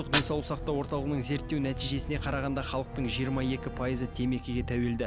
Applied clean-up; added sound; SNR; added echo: none; Fire; 10 dB; none.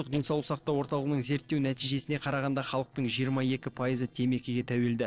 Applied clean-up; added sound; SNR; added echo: neural separator model SepFormer DNS4.